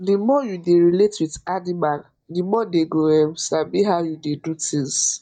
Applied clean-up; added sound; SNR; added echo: neural mask model DeepFilterNet 3.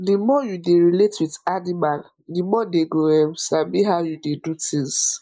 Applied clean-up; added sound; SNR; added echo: neural mask model Resemble Enhance denoiser.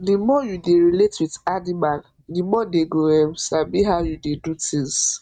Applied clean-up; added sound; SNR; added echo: neural mask model RNNoise.